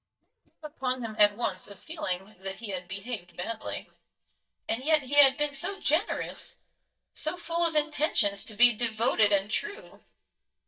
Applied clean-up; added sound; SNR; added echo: neural mask model DeepFilterNet 3.